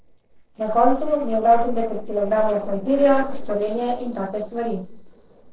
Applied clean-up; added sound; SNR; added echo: neural separator model SepFormer DNS4.